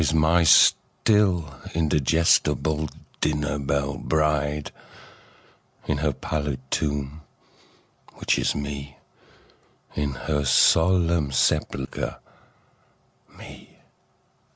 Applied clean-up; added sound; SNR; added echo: none; none; none; none.